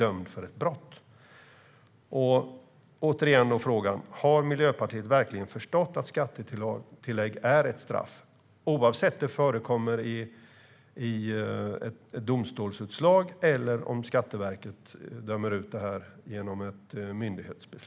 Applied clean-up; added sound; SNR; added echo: none; none; none; none.